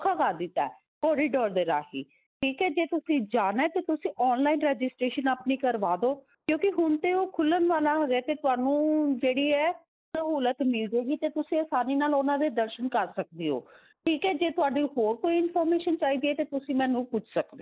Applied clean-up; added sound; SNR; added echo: neural mask model Resemble Enhance denoiser.